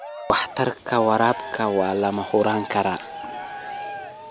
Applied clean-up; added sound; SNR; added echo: none; Tambourine + Cheering; 12 dB; none.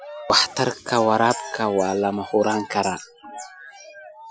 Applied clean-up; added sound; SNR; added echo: classical method Wiener filter.